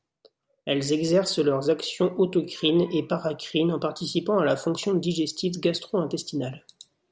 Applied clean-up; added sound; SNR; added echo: none; none; none; none.